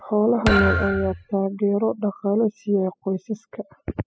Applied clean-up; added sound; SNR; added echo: classical method spectral subtraction.